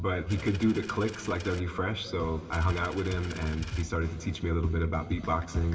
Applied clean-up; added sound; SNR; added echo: none; Coin (dropping); 16 dB; reverberation time 1.8 s.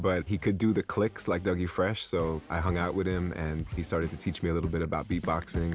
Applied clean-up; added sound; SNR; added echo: none; none; none; none.